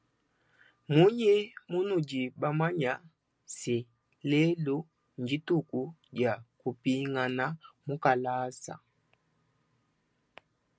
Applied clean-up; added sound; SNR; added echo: none; none; none; none.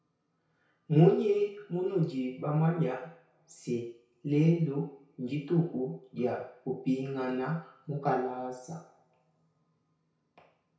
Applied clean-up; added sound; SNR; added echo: none; none; none; reverberation time 0.6 s.